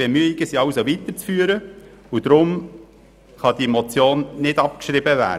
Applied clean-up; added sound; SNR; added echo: none; none; none; none.